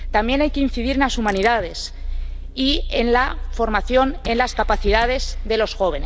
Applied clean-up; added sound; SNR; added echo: none; Engine / Car; 5 dB; none.